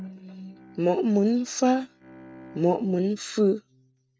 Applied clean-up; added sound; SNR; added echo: neural mask model RNNoise.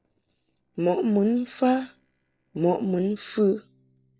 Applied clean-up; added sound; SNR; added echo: neural separator model SepFormer DNS4.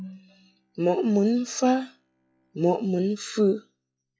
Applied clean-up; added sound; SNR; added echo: classical method log-MMSE.